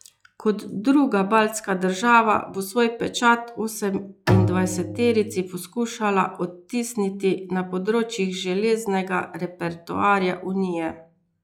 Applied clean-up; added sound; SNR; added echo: classical method log-MMSE.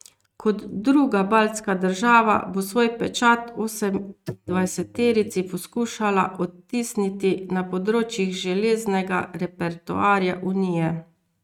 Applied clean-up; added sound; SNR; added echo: neural mask model RNNoise.